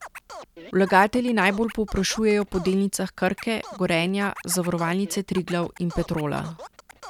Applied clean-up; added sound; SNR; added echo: none; Scratching (performance technique); 18 dB; none.